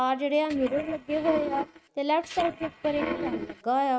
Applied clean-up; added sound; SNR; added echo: neural mask model RNNoise.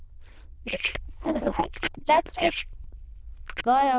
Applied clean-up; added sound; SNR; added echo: neural diffusion model UNIVERSE++.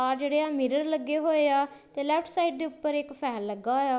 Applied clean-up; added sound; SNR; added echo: none; none; none; none.